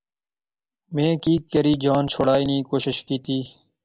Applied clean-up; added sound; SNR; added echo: none; none; none; none.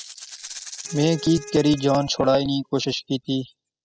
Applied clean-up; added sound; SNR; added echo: classical method spectral subtraction.